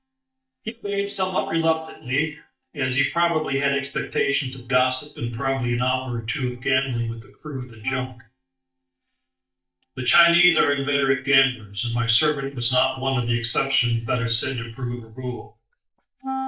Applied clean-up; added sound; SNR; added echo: neural mask model DeepFilterNet 3.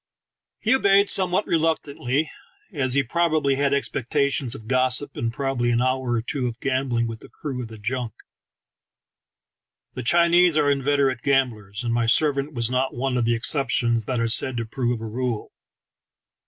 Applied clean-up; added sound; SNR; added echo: none; none; none; none.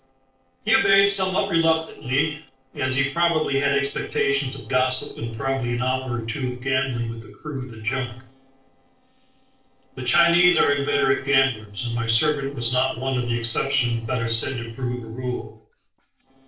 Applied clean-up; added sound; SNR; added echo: neural separator model SepFormer DNS4.